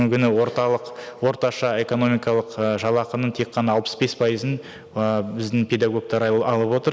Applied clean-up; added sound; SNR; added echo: none; none; none; none.